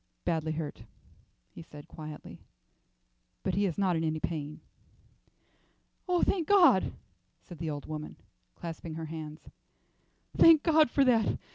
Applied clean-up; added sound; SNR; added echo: none; none; none; none.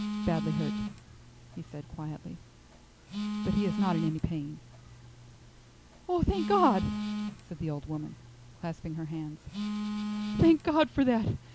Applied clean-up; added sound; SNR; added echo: none; Telephone; 6 dB; none.